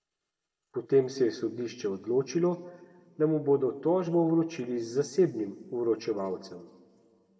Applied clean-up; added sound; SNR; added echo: none; none; none; reverberation time 1.2 s.